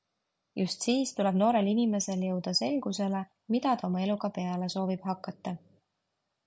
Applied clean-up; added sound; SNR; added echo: none; none; none; none.